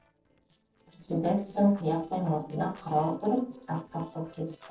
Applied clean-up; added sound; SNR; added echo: neural separator model SepFormer DNS4.